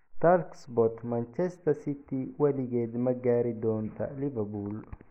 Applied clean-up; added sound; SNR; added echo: neural mask model Resemble Enhance denoiser.